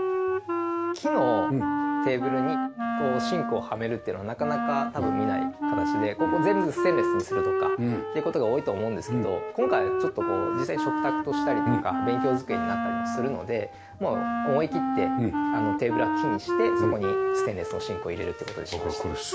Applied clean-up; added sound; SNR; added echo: none; Wind instrument, woodwind instrument; -1 dB; none.